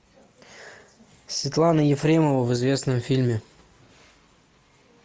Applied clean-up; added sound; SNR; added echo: none; none; none; none.